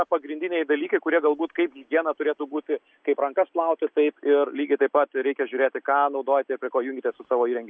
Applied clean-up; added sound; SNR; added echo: none; none; none; none.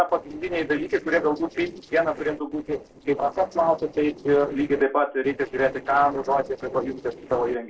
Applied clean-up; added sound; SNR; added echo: neural separator model SepFormer DNS4.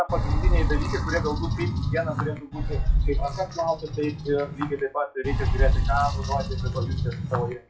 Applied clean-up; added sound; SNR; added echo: classical method WPE with log-MMSE.